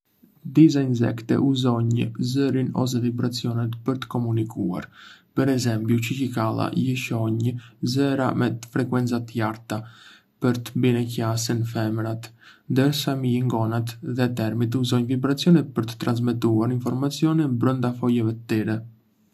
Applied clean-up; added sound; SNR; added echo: none; none; none; none.